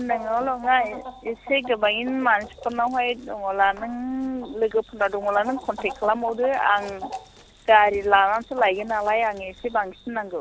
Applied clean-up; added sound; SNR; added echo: none; Chicken, rooster; 16 dB; none.